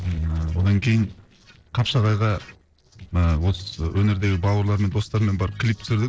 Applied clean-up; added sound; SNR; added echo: neural separator model SepFormer DNS4.